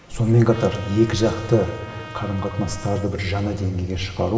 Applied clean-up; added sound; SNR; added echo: none; Trumpet; 18 dB; reverberation time 1.7 s.